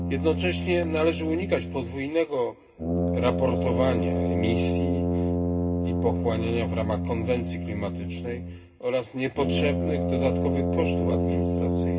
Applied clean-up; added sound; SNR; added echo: none; Brass instrument; -2 dB; reverberation time 0.2 s.